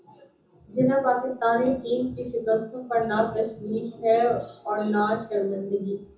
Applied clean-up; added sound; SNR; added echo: none; none; none; reverberation time 0.5 s.